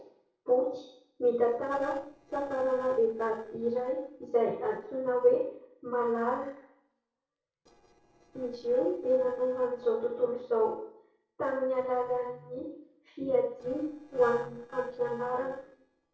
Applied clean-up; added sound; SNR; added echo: neural separator model SepFormer DNS4.